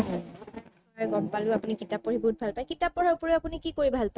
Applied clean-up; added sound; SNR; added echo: neural mask model RNNoise.